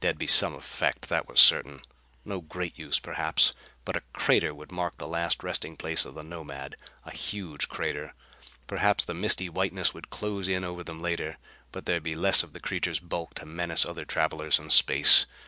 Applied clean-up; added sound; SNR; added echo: none; none; none; none.